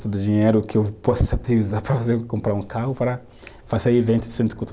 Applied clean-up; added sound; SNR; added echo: none; none; none; none.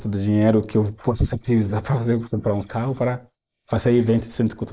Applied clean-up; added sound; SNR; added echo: neural mask model Resemble Enhance denoiser.